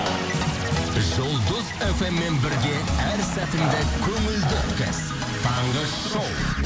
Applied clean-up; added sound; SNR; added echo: none; Growling; 11 dB; none.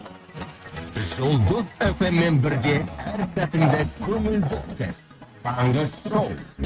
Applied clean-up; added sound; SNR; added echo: neural mask model RNNoise.